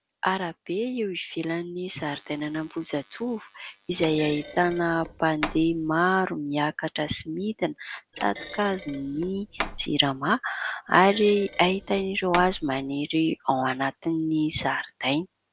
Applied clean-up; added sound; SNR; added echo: none; Thump, thud; 11 dB; none.